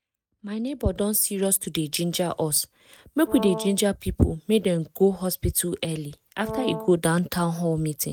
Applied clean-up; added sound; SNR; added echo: neural mask model RNNoise.